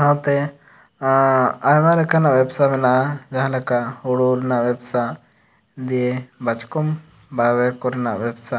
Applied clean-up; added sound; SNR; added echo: none; none; none; none.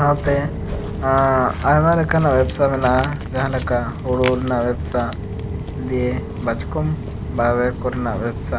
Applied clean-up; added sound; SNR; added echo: none; Walk, footsteps; 6 dB; none.